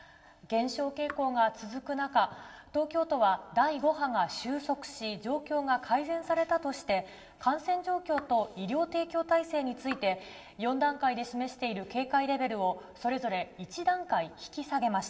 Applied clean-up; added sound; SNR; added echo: none; Raindrop / Drip; 18 dB; reverberation time 2.4 s.